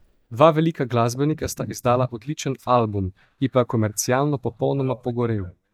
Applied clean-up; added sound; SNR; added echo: neural mask model DeepFilterNet 3.